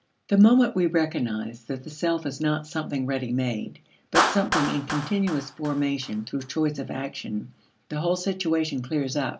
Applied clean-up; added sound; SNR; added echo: none; Clapping; 9 dB; none.